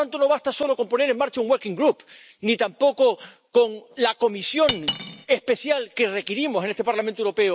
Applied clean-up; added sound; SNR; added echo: none; Cutlery, silverware; 5 dB; none.